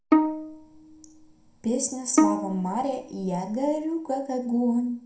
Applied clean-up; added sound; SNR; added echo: none; Bowed string instrument; -1 dB; reverberation time 0.5 s.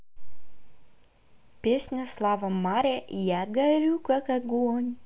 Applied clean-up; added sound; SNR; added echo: none; none; none; none.